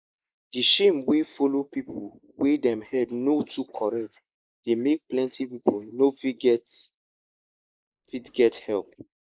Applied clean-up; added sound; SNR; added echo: neural mask model Resemble Enhance denoiser.